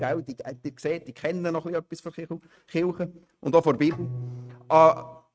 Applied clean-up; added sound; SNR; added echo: neural mask model RNNoise.